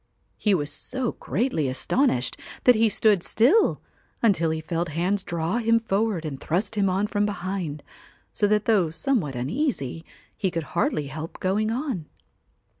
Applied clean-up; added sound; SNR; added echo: none; none; none; none.